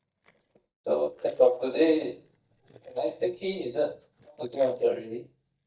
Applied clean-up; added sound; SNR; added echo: neural mask model DeepFilterNet 3.